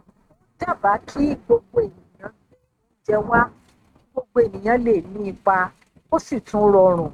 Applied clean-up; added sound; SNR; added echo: neural mask model RNNoise.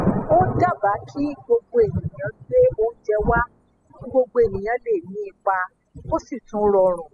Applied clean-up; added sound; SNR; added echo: classical method spectral subtraction.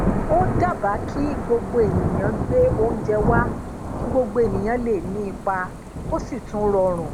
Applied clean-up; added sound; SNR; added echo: none; Thunder / Rain; 2 dB; none.